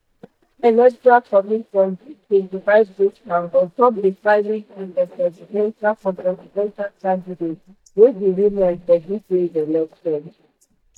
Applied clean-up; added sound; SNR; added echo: neural mask model DeepFilterNet 3.